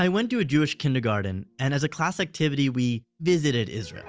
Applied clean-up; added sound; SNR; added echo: none; none; none; none.